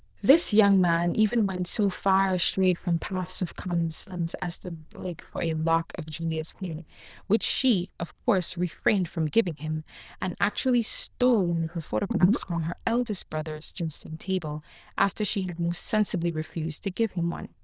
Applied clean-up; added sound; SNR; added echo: neural diffusion model UNIVERSE++.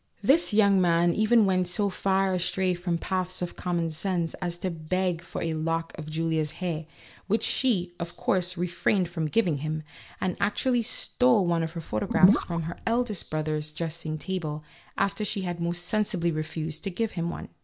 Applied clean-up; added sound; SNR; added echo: none; Gurgling / Liquid; -1 dB; none.